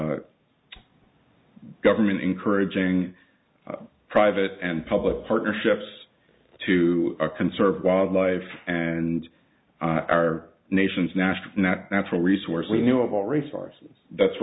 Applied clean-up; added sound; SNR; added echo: none; none; none; none.